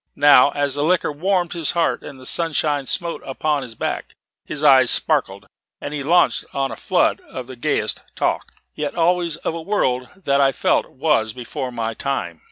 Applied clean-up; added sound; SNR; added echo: none; none; none; none.